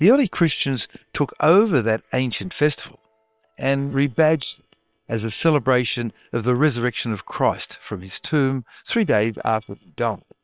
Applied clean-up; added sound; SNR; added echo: neural separator model SepFormer WHAM!.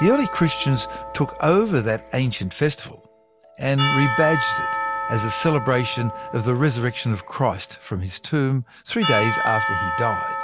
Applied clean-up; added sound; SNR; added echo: none; Church bell / Percussion; 5 dB; none.